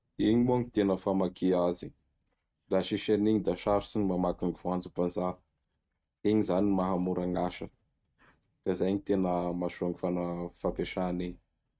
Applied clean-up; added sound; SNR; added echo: neural mask model RNNoise.